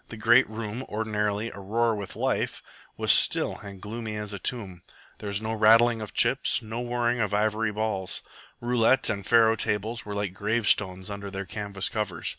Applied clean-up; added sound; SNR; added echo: none; none; none; none.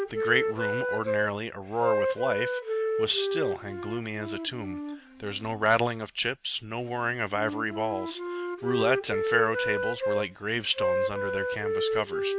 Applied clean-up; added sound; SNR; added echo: none; Wind instrument, woodwind instrument; 0 dB; none.